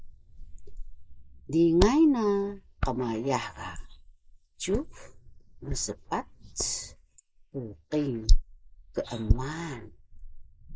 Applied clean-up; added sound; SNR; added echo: neural mask model Resemble Enhance denoiser.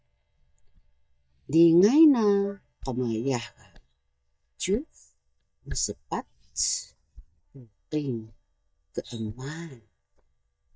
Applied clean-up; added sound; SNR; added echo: neural mask model DeepFilterNet 3.